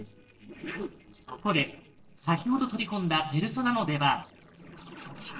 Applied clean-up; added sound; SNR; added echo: neural separator model SepFormer DNS4.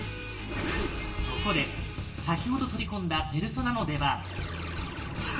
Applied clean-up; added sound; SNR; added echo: none; Meow / Purr; 15 dB; reverberation time 1.3 s.